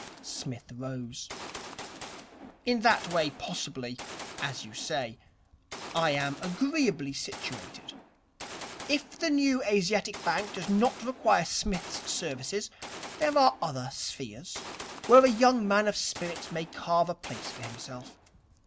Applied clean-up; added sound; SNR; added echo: none; Gunshot, gunfire; 14 dB; none.